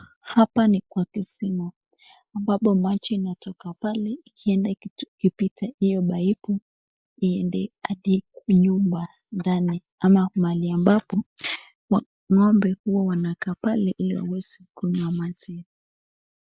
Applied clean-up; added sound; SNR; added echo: neural mask model Resemble Enhance denoiser.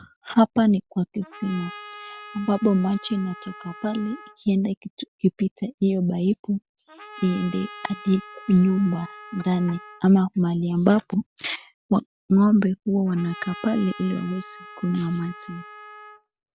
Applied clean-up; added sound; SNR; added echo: none; Trumpet; 18 dB; none.